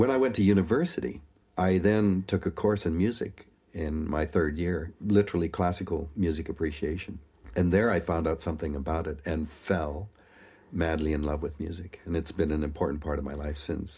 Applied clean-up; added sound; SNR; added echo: none; none; none; reverberation time 0.3 s.